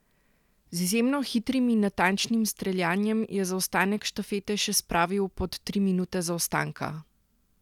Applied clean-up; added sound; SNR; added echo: none; none; none; none.